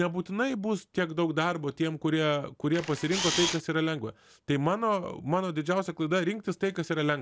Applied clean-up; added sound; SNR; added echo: none; Camera; 3 dB; none.